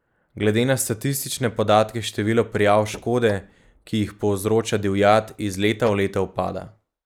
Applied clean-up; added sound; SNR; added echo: neural mask model Resemble Enhance denoiser.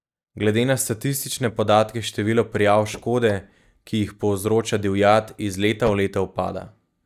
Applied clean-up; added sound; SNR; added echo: neural mask model DeepFilterNet 3.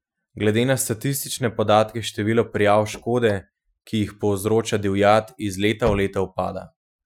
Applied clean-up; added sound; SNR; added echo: classical method Wiener filter.